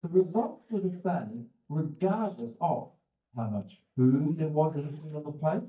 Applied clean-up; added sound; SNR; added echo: neural mask model DeepFilterNet 3.